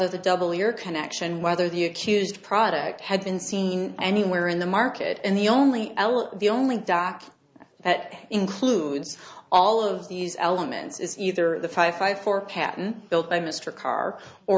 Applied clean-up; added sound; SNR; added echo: none; none; none; none.